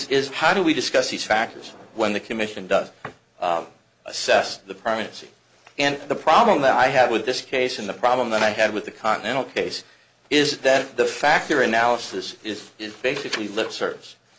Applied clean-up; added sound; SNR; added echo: none; none; none; none.